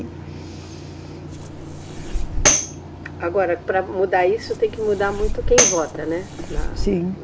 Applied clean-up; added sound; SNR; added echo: none; Tambourine + Fireworks; 0 dB; none.